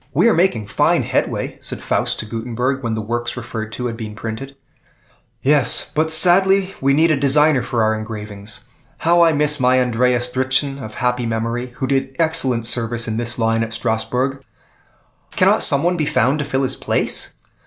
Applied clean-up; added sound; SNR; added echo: none; none; none; none.